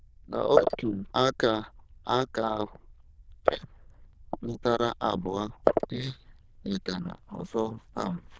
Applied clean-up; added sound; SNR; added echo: neural diffusion model UNIVERSE++.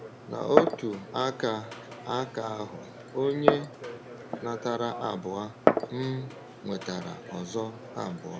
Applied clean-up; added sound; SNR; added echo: none; Glass; 0 dB; none.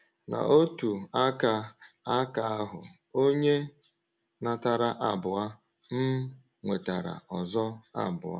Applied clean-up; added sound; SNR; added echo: none; none; none; none.